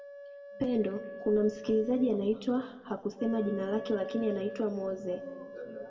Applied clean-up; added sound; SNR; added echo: none; Wind instrument, woodwind instrument; 13 dB; reverberation time 1.3 s.